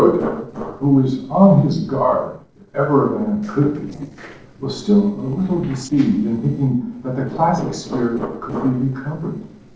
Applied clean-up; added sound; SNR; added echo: neural separator model SepFormer DNS4.